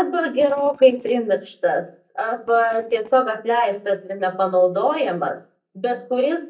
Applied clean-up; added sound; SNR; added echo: neural mask model DeepFilterNet 3.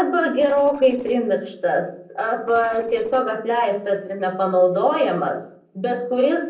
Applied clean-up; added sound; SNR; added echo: neural separator model SepFormer DNS4.